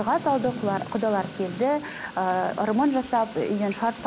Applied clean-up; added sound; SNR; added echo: none; Thunder / Rain; 14 dB; none.